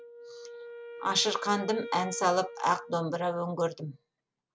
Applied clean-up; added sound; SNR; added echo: none; Wind instrument, woodwind instrument; 14 dB; none.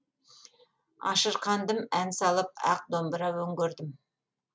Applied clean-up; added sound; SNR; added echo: none; none; none; none.